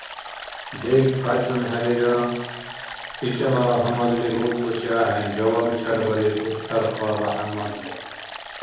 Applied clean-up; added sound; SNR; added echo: none; Stream; 12 dB; reverberation time 0.9 s.